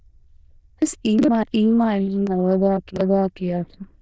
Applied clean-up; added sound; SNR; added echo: neural diffusion model UNIVERSE++.